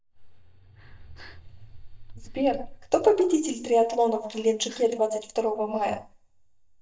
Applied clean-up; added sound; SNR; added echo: neural mask model DeepFilterNet 3.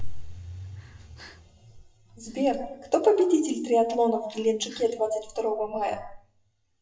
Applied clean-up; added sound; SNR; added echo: classical method WPE with log-MMSE.